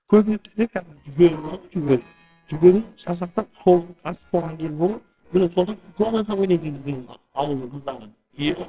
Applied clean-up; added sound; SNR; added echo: neural separator model SepFormer WHAMR!.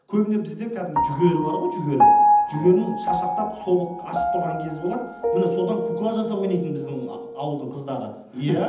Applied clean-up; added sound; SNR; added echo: none; Piano; 0 dB; reverberation time 0.8 s.